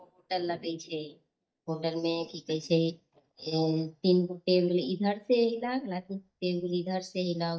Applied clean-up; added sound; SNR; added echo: neural mask model DeepFilterNet 3.